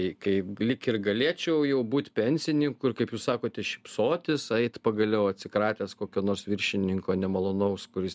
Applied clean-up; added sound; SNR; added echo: none; none; none; none.